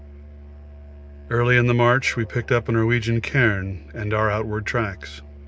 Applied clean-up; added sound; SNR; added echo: none; Musical instrument; 18 dB; none.